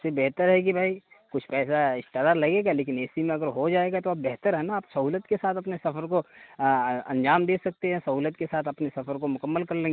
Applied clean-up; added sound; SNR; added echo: none; none; none; none.